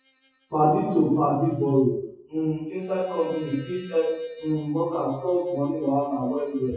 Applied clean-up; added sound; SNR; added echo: classical method WPE with log-MMSE.